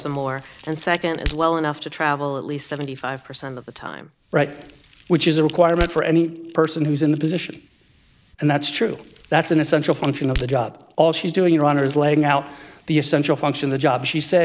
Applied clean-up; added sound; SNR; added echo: none; Crack; 17 dB; none.